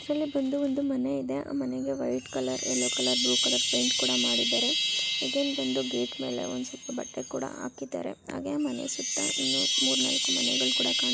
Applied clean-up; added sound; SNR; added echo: none; Chime; -1 dB; none.